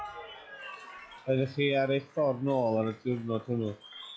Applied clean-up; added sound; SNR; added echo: classical method log-MMSE.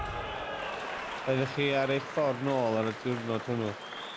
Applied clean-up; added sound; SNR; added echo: none; Applause / Cheering; 7 dB; none.